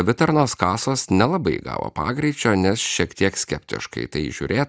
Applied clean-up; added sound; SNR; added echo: none; none; none; none.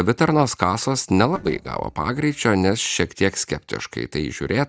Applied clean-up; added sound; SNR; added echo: neural separator model SepFormer DNS4.